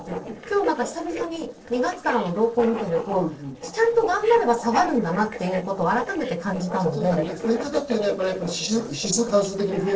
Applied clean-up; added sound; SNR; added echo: neural separator model SepFormer DNS4.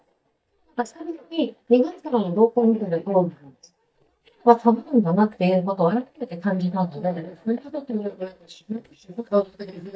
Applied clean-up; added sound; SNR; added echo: neural mask model DeepFilterNet 3.